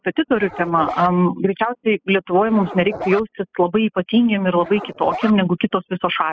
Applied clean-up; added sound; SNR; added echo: classical method spectral subtraction.